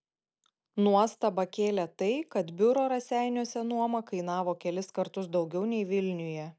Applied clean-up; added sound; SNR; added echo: none; none; none; none.